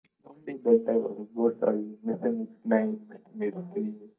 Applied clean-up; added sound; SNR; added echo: neural mask model DeepFilterNet 3.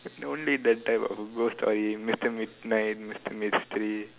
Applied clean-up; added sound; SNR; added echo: none; none; none; none.